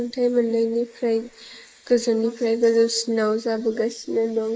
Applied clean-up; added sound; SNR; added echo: neural mask model Resemble Enhance denoiser.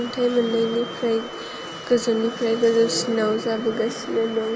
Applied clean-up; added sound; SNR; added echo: none; Hiss / Alarm; 19 dB; none.